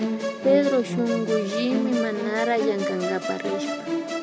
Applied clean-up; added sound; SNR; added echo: none; Musical instrument; 3 dB; none.